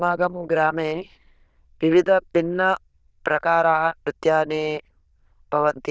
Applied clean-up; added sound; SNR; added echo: neural diffusion model UNIVERSE++.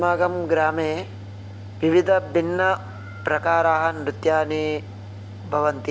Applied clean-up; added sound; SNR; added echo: none; Mechanical fan; 14 dB; none.